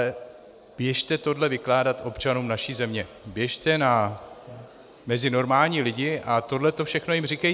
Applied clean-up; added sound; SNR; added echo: none; none; none; none.